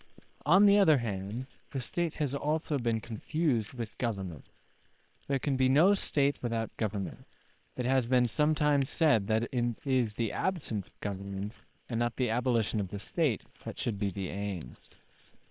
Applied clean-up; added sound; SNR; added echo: neural separator model SepFormer WHAM!.